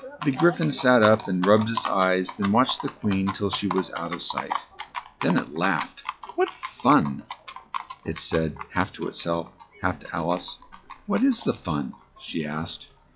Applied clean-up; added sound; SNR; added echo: classical method log-MMSE.